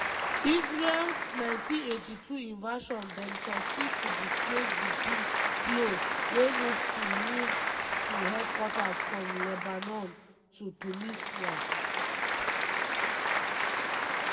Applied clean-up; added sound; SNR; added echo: none; Applause; -3 dB; reverberation time 0.6 s.